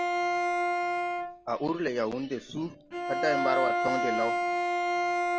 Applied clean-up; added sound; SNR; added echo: none; Bowed string instrument; -4 dB; none.